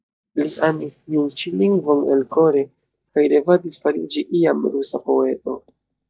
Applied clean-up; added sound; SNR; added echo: neural mask model DeepFilterNet 3.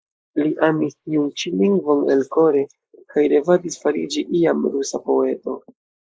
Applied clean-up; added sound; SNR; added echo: neural mask model Resemble Enhance denoiser.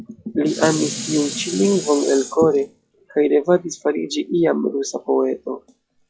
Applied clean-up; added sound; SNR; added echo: classical method log-MMSE.